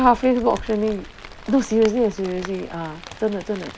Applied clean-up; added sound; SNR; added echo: none; Rain; 16 dB; none.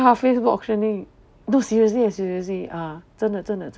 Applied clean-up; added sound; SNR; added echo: none; none; none; none.